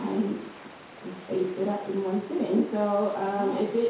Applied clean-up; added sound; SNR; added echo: none; Water; 18 dB; reverberation time 2.4 s.